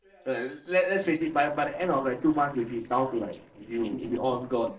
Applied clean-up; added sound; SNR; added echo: neural separator model SepFormer DNS4.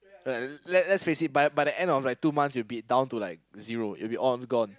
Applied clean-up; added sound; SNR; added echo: none; none; none; none.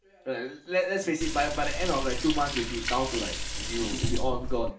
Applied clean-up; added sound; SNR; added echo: none; Liquid; 0 dB; reverberation time 0.4 s.